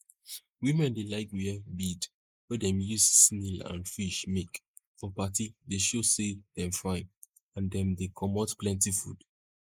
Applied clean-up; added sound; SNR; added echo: neural mask model Resemble Enhance denoiser.